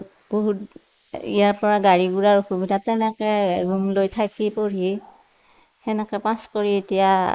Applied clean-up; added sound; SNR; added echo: neural mask model Resemble Enhance denoiser.